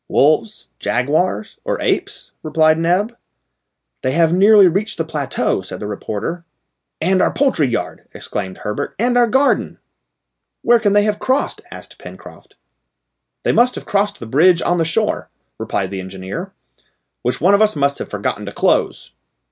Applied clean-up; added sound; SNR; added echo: none; none; none; none.